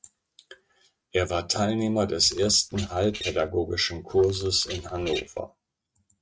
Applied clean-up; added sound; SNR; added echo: neural mask model RNNoise.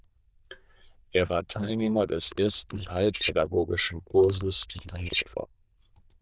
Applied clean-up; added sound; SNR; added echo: neural diffusion model UNIVERSE++.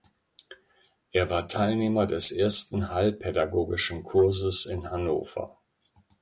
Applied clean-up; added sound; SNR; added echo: none; none; none; none.